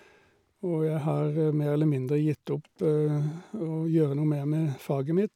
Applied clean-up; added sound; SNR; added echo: none; none; none; none.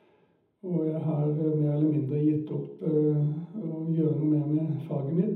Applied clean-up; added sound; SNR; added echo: none; none; none; reverberation time 0.8 s.